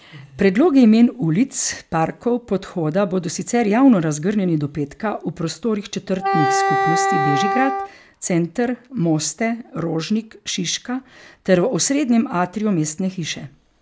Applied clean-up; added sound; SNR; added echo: none; Wind instrument, woodwind instrument; 1 dB; none.